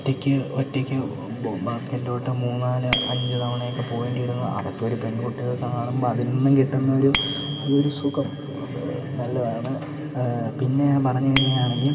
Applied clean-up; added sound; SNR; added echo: none; Bicycle bell; 12 dB; reverberation time 2.2 s.